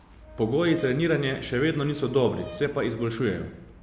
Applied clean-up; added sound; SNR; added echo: none; Traffic noise, roadway noise + Brass instrument; 19 dB; none.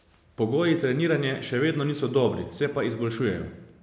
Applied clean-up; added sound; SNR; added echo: none; none; none; none.